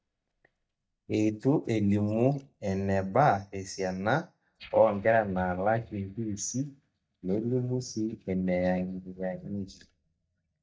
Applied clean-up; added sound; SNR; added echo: neural mask model DeepFilterNet 3.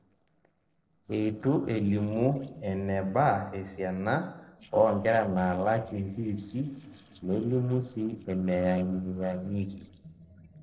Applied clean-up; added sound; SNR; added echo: neural separator model SepFormer DNS4.